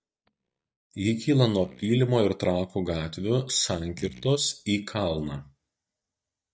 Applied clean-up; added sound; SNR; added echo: neural mask model DeepFilterNet 3.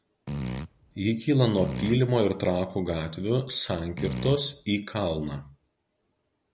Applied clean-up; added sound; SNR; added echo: none; Fart; 7 dB; none.